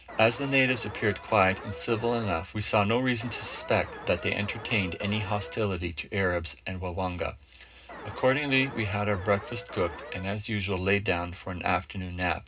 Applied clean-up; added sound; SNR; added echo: none; Alarm; 13 dB; reverberation time 0.2 s.